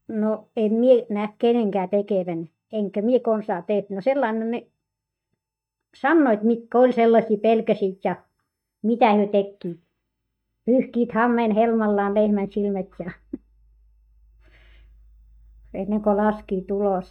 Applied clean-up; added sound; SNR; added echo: neural mask model DeepFilterNet 3.